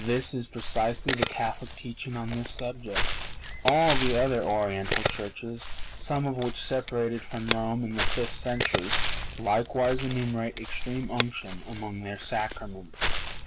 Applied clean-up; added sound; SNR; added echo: none; Walk, footsteps / Bird + Camera; -1 dB; none.